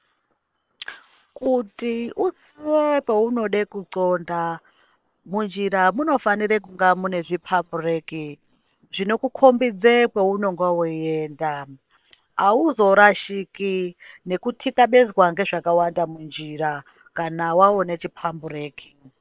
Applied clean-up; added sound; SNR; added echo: neural separator model SepFormer WHAM!.